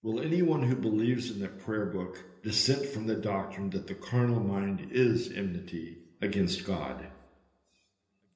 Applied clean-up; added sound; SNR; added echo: none; none; none; reverberation time 1.4 s.